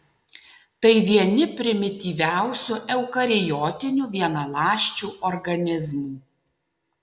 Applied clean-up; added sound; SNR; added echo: none; none; none; none.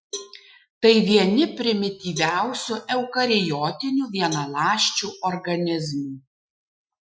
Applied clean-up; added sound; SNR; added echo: classical method Wiener filter.